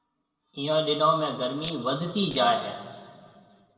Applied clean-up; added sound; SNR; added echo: neural separator model SepFormer DNS4.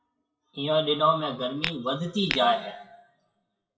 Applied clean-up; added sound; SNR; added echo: classical method WPE with log-MMSE.